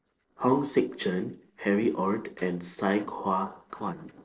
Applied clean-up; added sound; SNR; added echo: neural separator model SepFormer DNS4.